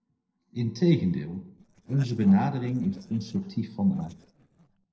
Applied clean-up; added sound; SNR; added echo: neural separator model SepFormer DNS4.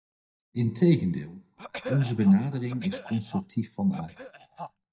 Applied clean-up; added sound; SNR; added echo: neural mask model DeepFilterNet 3.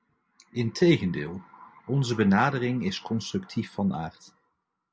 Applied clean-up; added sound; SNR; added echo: none; none; none; none.